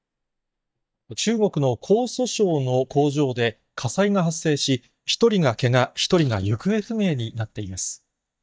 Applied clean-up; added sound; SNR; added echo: neural mask model DeepFilterNet 3.